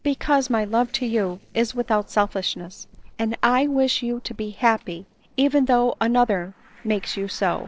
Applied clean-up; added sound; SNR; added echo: neural separator model SepFormer DNS4.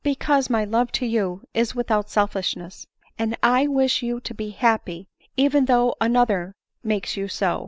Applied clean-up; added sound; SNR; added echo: none; none; none; none.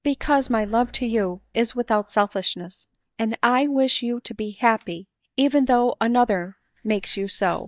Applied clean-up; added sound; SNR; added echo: neural mask model DeepFilterNet 3.